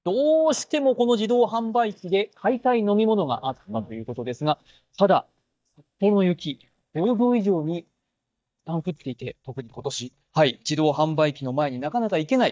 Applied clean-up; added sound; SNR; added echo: neural mask model DeepFilterNet 3.